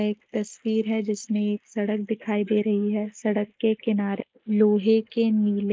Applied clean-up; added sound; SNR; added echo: neural mask model Resemble Enhance denoiser.